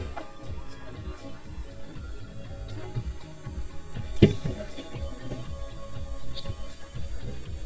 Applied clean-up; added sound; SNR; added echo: neural mask model DeepFilterNet 3.